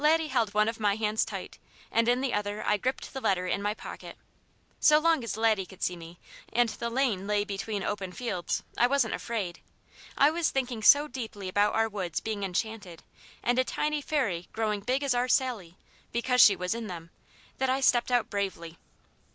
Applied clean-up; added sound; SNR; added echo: none; none; none; none.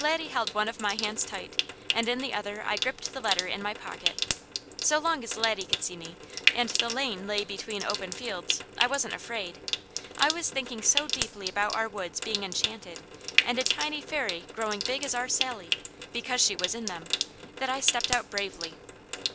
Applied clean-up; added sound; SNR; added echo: none; Trickle, dribble / Sink (filling or washing) / Water tap, faucet; 2 dB; none.